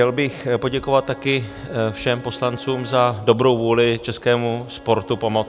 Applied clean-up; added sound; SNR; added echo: none; Bowed string instrument; 20 dB; none.